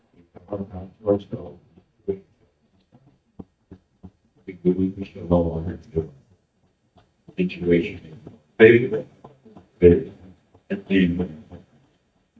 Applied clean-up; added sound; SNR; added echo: neural mask model DeepFilterNet 3.